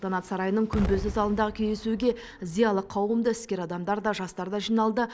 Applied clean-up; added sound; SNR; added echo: none; Explosion; 12 dB; none.